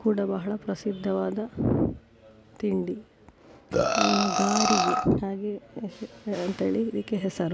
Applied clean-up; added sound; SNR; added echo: none; Burping, eructation; -3 dB; none.